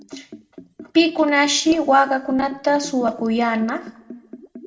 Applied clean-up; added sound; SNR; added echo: none; Liquid; 19 dB; reverberation time 0.5 s.